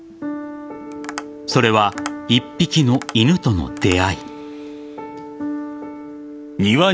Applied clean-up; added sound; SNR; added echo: none; Tap; 18 dB; none.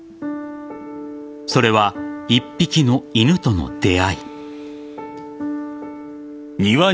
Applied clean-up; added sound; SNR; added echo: none; none; none; none.